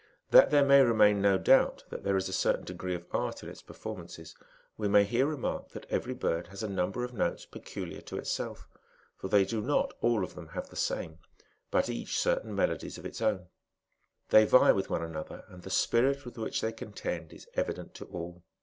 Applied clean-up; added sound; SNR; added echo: none; none; none; none.